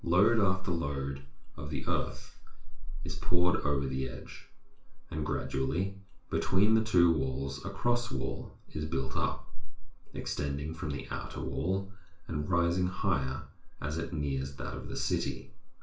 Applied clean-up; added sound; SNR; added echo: none; none; none; reverberation time 0.3 s.